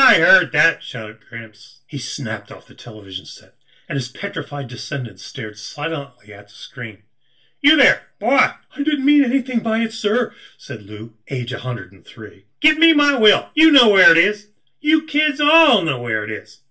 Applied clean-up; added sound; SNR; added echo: none; none; none; reverberation time 0.2 s.